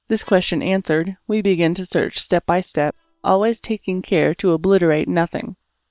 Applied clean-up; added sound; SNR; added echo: neural separator model SepFormer WHAM!.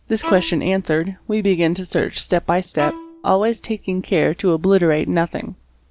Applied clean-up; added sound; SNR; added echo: none; Bowed string instrument; 15 dB; none.